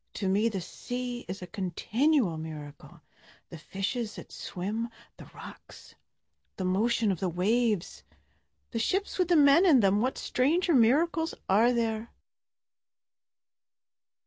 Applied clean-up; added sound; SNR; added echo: none; none; none; none.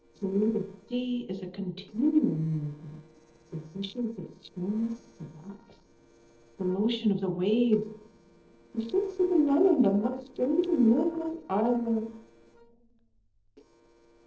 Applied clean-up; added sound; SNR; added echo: neural separator model SepFormer DNS4.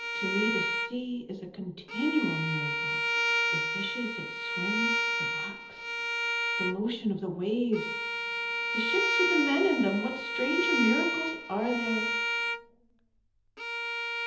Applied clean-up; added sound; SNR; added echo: none; Bowed string instrument; -1 dB; reverberation time 1.2 s.